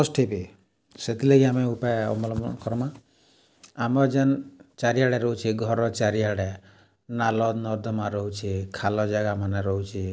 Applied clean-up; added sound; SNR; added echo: none; none; none; none.